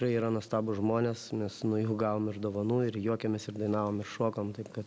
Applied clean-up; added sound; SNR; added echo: none; none; none; none.